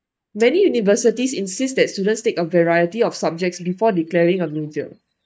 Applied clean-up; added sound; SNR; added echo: neural mask model DeepFilterNet 3.